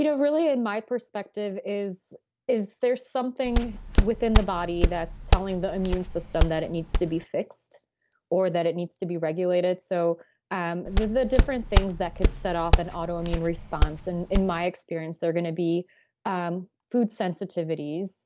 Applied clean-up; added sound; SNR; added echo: none; Walk, footsteps; -3 dB; none.